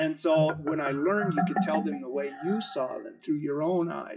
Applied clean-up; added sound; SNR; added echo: classical method WPE with log-MMSE.